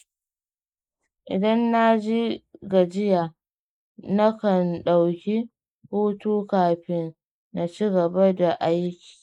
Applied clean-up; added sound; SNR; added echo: neural mask model Resemble Enhance denoiser.